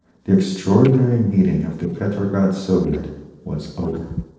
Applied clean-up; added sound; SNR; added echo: neural separator model SepFormer DNS4.